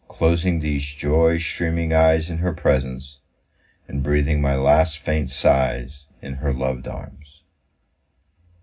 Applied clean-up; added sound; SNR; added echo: none; none; none; reverberation time 0.4 s.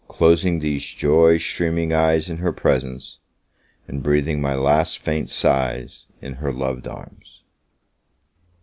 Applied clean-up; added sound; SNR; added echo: none; none; none; none.